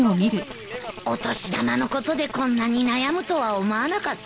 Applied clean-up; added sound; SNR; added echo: none; Water tap, faucet + Telephone; 15 dB; none.